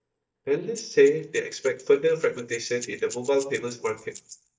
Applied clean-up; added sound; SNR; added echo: neural mask model DeepFilterNet 3.